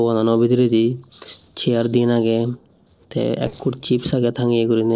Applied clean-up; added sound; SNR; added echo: neural separator model SepFormer DNS4.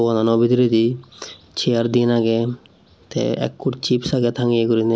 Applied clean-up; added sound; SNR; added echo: none; none; none; none.